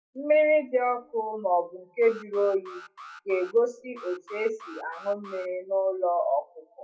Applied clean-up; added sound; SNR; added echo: classical method WPE with log-MMSE.